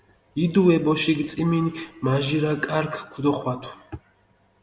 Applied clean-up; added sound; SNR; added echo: none; none; none; none.